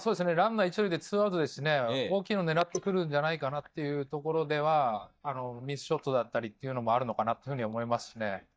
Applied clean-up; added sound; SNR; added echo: neural mask model DeepFilterNet 3.